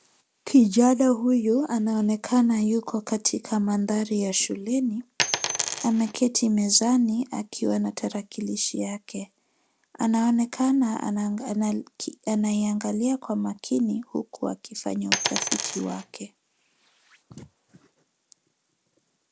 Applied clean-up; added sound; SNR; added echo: none; Coin (dropping); 3 dB; none.